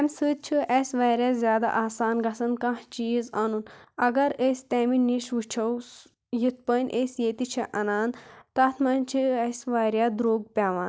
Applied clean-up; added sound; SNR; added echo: none; none; none; none.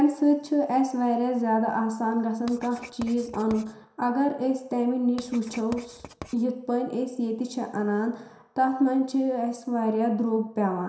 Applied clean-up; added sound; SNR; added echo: none; Writing; 20 dB; reverberation time 0.7 s.